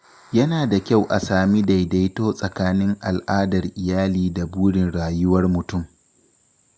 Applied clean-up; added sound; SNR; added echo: none; none; none; none.